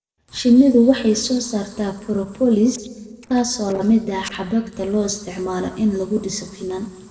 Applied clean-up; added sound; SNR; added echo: neural separator model SepFormer DNS4.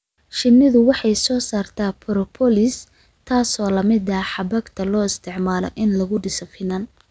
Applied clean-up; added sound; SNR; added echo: none; none; none; none.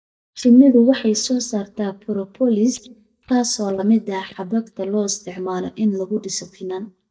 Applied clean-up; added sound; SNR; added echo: neural mask model DeepFilterNet 3.